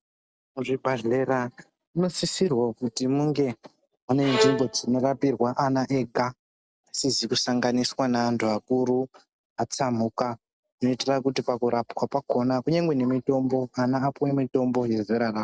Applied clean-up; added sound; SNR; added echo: none; Bowed string instrument; 4 dB; none.